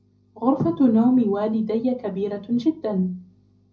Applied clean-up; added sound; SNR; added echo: none; none; none; reverberation time 0.4 s.